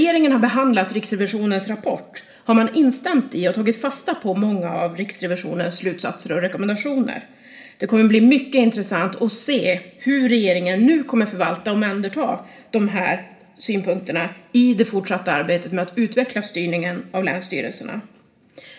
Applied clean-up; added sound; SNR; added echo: none; none; none; reverberation time 1.1 s.